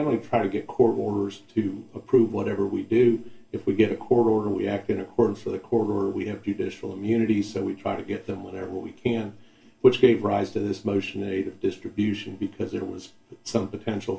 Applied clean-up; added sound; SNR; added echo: none; none; none; reverberation time 0.2 s.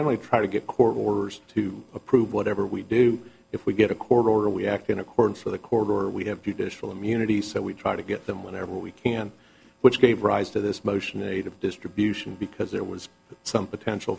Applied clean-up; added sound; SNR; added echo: none; none; none; none.